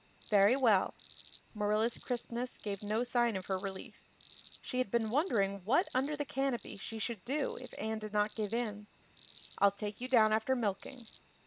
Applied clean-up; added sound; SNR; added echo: none; Cricket; -2 dB; none.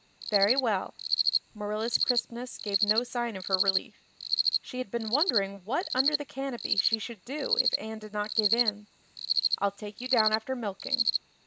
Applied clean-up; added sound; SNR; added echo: neural mask model Resemble Enhance denoiser.